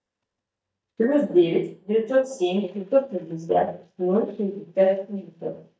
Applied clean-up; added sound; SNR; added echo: neural mask model DeepFilterNet 3.